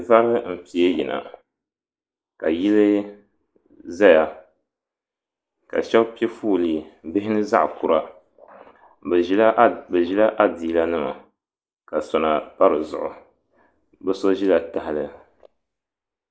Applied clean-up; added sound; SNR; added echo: neural mask model Resemble Enhance denoiser.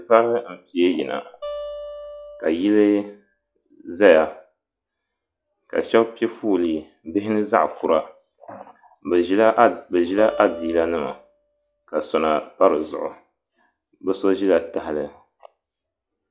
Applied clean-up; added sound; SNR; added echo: classical method log-MMSE.